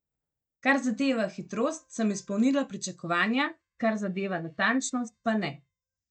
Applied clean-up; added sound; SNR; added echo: neural mask model DeepFilterNet 3.